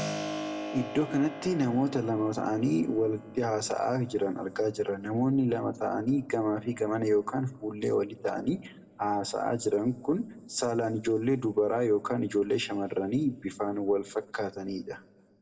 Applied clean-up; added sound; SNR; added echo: none; Keyboard (musical); 16 dB; reverberation time 1.2 s.